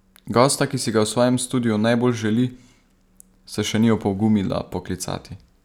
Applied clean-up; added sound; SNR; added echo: none; none; none; none.